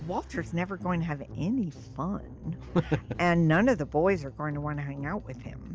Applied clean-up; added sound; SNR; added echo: none; none; none; none.